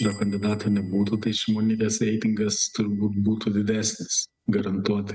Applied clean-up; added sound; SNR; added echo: neural mask model RNNoise.